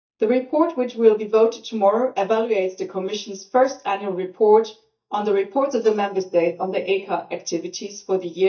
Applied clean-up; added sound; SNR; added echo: neural mask model DeepFilterNet 3.